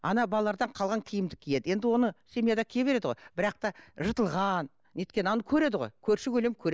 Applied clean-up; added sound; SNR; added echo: none; none; none; none.